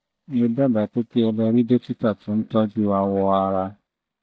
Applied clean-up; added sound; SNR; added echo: neural mask model DeepFilterNet 3.